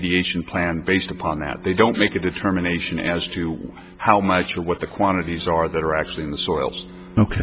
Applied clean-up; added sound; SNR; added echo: none; Bowed string instrument; 20 dB; none.